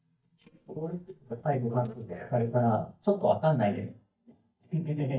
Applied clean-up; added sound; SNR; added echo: neural mask model DeepFilterNet 3.